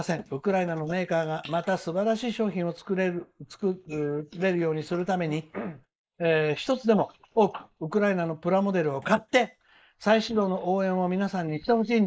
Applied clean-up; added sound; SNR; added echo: neural mask model Resemble Enhance denoiser.